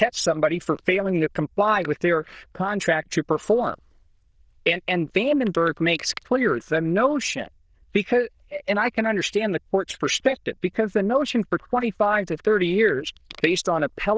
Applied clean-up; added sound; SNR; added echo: neural diffusion model UNIVERSE++.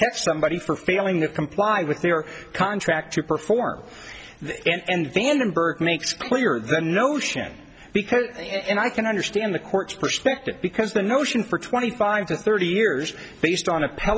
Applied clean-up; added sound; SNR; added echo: none; none; none; none.